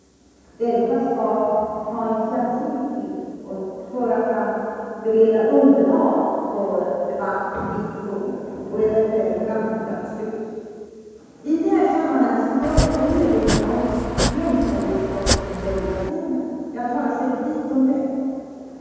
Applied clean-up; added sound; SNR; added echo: none; Domestic sounds, home sounds; 3 dB; reverberation time 2.1 s.